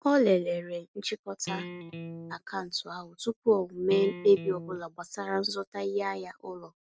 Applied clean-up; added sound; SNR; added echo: neural mask model RNNoise.